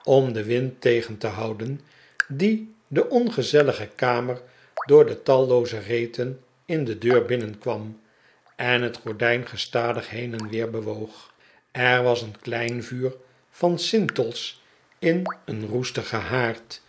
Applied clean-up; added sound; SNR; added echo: neural mask model Resemble Enhance denoiser.